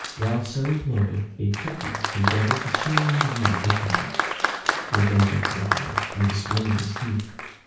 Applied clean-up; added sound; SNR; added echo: none; Applause; 3 dB; reverberation time 0.6 s.